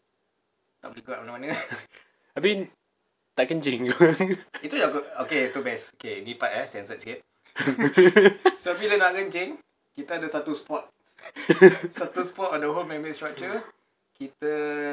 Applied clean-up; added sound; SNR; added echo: none; none; none; none.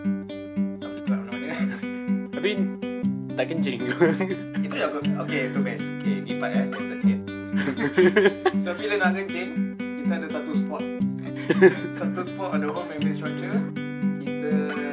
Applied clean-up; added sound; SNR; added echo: none; Acoustic guitar; 0 dB; none.